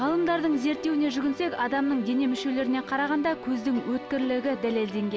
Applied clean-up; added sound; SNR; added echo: none; none; none; none.